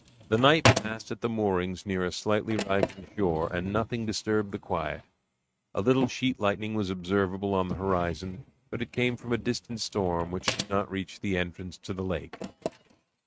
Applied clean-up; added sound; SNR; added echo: neural mask model RNNoise.